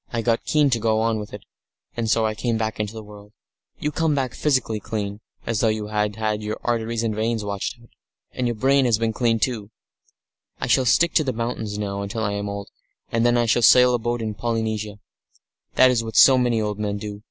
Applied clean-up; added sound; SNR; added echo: none; none; none; none.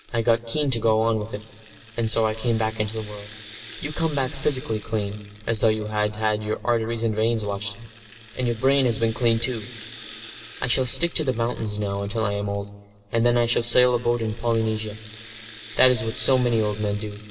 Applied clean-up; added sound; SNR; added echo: none; Rattle (instrument); 17 dB; reverberation time 2.9 s.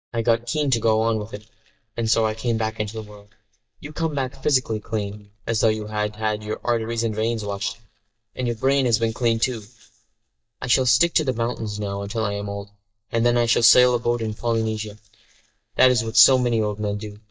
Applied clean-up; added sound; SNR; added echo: neural mask model DeepFilterNet 3.